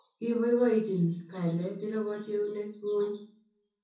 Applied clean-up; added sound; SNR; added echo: none; none; none; reverberation time 0.6 s.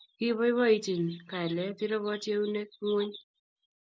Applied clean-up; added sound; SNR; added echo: none; none; none; none.